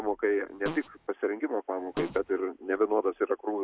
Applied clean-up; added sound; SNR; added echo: none; Fart; 10 dB; none.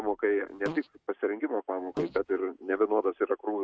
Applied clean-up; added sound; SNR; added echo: neural mask model RNNoise.